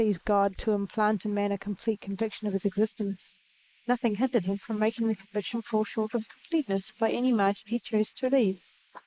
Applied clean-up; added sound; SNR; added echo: neural mask model Resemble Enhance denoiser.